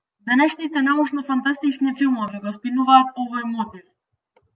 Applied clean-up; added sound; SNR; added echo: none; none; none; none.